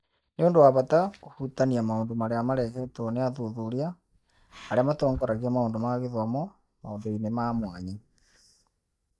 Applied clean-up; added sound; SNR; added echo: neural mask model DeepFilterNet 3.